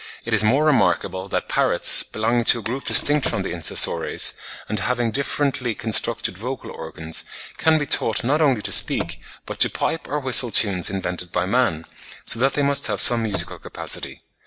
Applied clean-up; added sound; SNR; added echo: none; Shatter + Car; 11 dB; none.